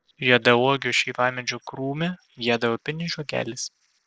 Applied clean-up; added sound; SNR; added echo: neural separator model SepFormer DNS4.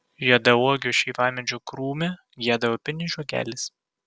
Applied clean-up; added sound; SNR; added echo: none; none; none; none.